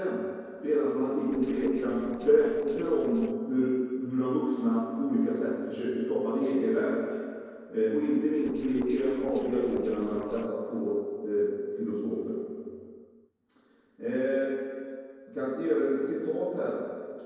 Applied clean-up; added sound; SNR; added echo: neural separator model SepFormer DNS4.